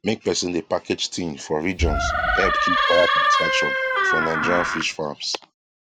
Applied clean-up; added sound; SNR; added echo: none; Door; -5 dB; none.